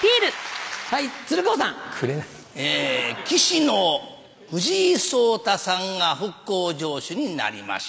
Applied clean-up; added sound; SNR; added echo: none; none; none; none.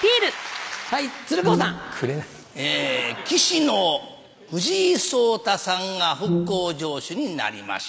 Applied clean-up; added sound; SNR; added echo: none; Brass instrument; 2 dB; none.